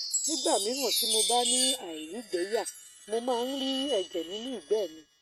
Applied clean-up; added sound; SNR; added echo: neural mask model RNNoise.